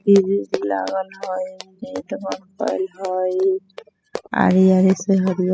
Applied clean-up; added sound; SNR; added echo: classical method spectral subtraction.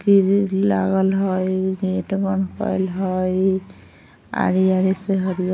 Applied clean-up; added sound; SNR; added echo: none; none; none; none.